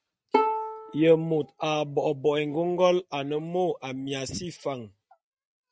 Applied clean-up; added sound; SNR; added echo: neural mask model RNNoise.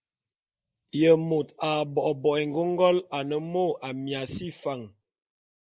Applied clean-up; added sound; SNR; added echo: neural mask model Resemble Enhance denoiser.